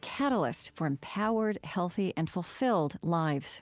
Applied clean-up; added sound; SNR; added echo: none; none; none; none.